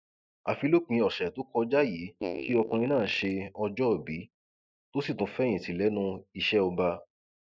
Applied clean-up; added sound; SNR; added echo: neural mask model Resemble Enhance denoiser.